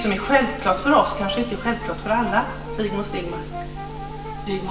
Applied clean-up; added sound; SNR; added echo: none; Brass instrument; 12 dB; reverberation time 1.1 s.